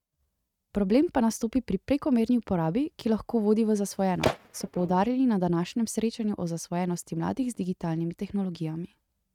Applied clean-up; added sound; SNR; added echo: neural mask model RNNoise.